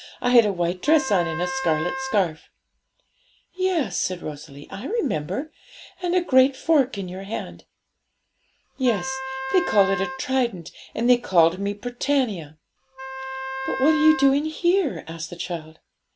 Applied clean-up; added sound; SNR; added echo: none; Wind instrument, woodwind instrument; 7 dB; none.